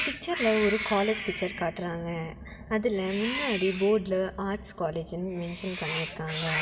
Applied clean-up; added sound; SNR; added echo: none; Cat; 7 dB; reverberation time 1.9 s.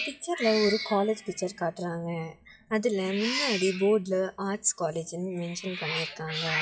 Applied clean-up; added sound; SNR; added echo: classical method WPE with log-MMSE.